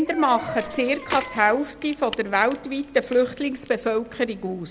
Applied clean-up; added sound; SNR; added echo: none; Bicycle + Chicken, rooster; 13 dB; none.